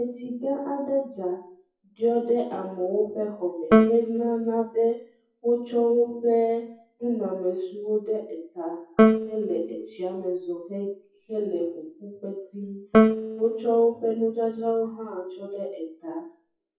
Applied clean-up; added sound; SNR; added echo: classical method WPE with log-MMSE.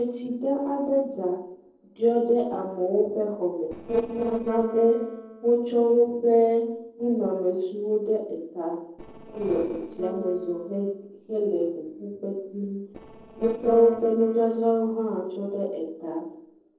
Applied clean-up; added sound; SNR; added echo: neural separator model SepFormer DNS4.